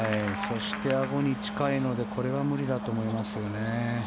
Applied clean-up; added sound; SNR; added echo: none; Wind instrument, woodwind instrument; 8 dB; none.